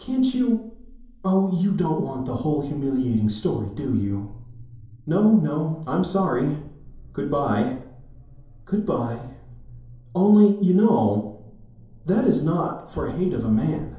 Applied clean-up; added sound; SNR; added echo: none; none; none; reverberation time 2.8 s.